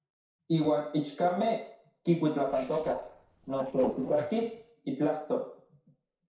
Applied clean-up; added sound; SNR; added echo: neural separator model SepFormer DNS4.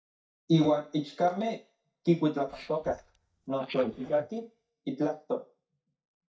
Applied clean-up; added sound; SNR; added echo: neural mask model DeepFilterNet 3.